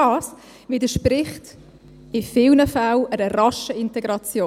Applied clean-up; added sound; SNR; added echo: none; none; none; none.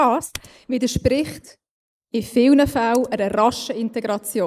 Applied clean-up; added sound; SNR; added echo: neural mask model Resemble Enhance denoiser.